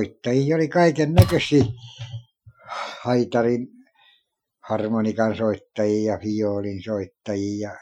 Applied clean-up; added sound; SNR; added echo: classical method Wiener filter.